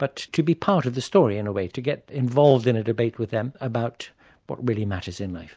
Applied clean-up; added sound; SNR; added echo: none; none; none; none.